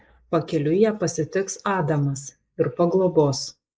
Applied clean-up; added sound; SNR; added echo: neural mask model Resemble Enhance denoiser.